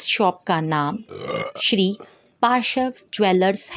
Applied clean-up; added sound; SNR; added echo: none; Burping, eructation; 16 dB; none.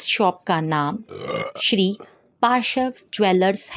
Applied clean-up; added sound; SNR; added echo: neural mask model Resemble Enhance denoiser.